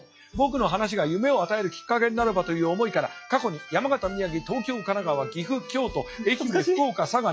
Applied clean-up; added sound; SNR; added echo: classical method log-MMSE.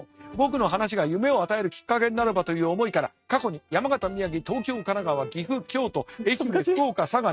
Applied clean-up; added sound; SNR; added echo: neural mask model RNNoise.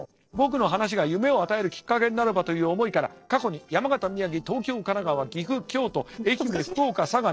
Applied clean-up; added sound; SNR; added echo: neural separator model SepFormer DNS4.